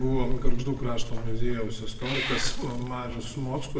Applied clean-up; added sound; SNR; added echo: none; Meow / Purr; -5 dB; reverberation time 0.6 s.